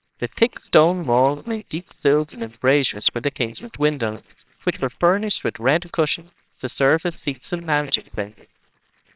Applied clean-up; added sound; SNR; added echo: neural separator model SepFormer WHAMR!.